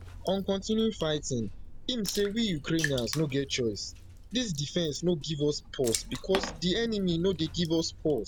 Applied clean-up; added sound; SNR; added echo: none; Water / Splash, splatter; 11 dB; none.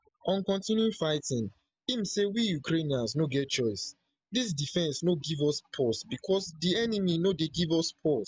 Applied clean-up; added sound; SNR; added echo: none; none; none; none.